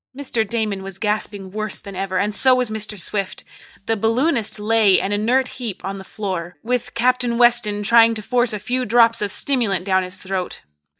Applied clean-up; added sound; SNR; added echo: neural mask model DeepFilterNet 3.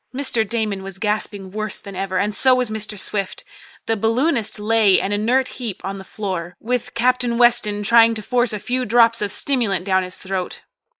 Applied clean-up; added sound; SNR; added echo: neural mask model Resemble Enhance denoiser.